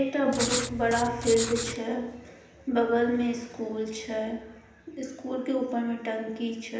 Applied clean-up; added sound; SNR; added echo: none; Writing; 4 dB; reverberation time 0.9 s.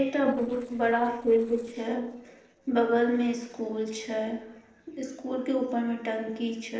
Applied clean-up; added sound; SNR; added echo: neural separator model SepFormer DNS4.